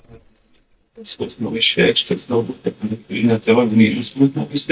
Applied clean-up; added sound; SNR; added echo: neural mask model DeepFilterNet 3.